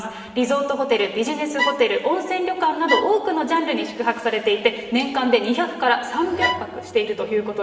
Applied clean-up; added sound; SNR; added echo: none; Bowed string instrument; 6 dB; reverberation time 2.0 s.